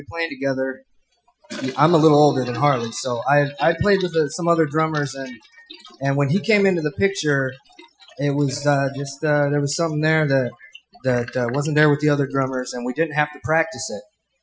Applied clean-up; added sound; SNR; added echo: classical method Wiener filter.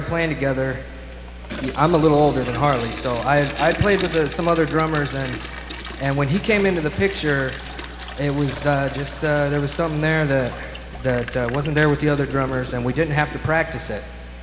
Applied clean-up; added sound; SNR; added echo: none; Burping, eructation + Toilet flush; 14 dB; none.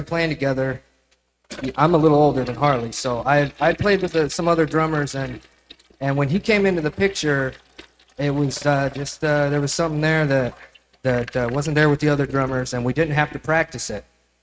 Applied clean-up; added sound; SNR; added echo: neural mask model RNNoise.